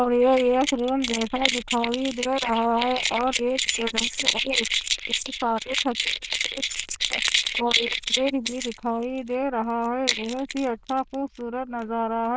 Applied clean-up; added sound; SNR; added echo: neural diffusion model UNIVERSE++.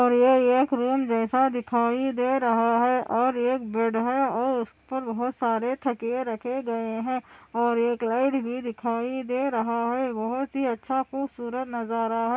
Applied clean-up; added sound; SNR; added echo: none; none; none; none.